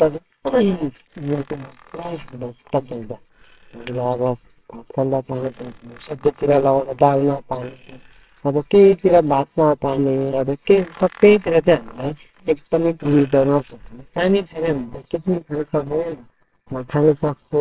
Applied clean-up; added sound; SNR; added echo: neural separator model SepFormer WHAMR!.